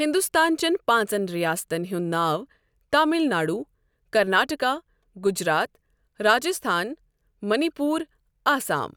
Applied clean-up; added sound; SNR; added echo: none; none; none; none.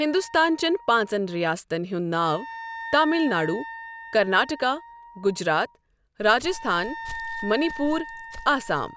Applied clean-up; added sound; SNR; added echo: none; Wind instrument, woodwind instrument + Walk, footsteps; 13 dB; none.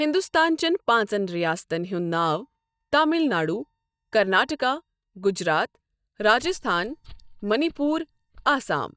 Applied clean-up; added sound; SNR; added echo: neural mask model DeepFilterNet 3.